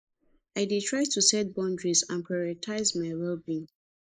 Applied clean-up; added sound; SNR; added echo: neural mask model Resemble Enhance denoiser.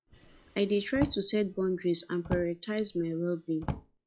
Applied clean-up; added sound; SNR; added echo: classical method log-MMSE.